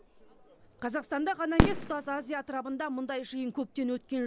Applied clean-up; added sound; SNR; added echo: none; Fireworks; 0 dB; none.